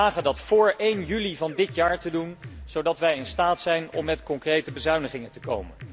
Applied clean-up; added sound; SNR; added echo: none; Drum kit; 18 dB; none.